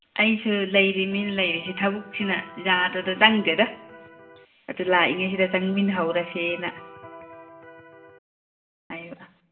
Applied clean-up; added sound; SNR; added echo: none; Electric guitar; 19 dB; reverberation time 0.6 s.